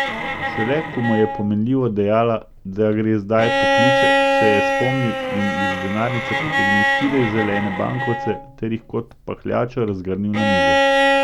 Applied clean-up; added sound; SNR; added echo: none; Bowed string instrument; -1 dB; none.